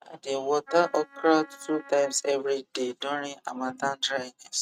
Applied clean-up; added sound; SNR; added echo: neural mask model RNNoise.